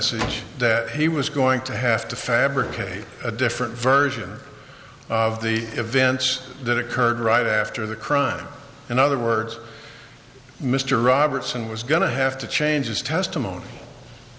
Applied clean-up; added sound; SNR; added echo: none; Slam; 13 dB; none.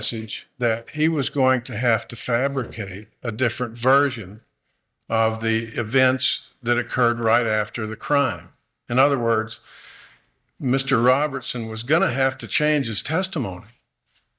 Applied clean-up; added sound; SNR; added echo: neural mask model DeepFilterNet 3.